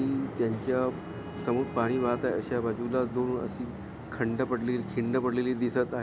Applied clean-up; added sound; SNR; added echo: none; Bowed string instrument; 20 dB; none.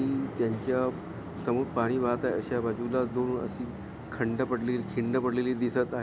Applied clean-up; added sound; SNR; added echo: none; none; none; none.